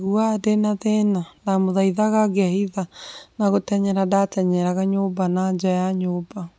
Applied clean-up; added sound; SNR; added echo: none; none; none; none.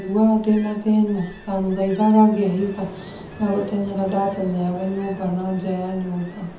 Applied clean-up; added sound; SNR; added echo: none; Ocean; 18 dB; reverberation time 0.6 s.